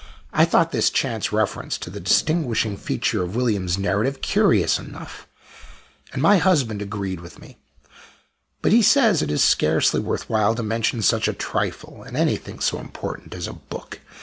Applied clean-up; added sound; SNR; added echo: none; Tap; 17 dB; none.